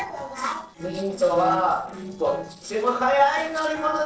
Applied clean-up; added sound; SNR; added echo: neural separator model SepFormer DNS4.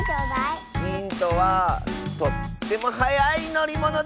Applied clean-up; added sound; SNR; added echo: none; none; none; none.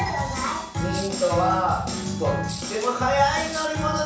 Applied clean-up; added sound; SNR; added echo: none; Rattle (instrument); 17 dB; reverberation time 0.7 s.